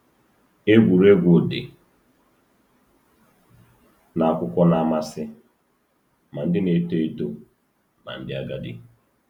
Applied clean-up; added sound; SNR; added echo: none; none; none; none.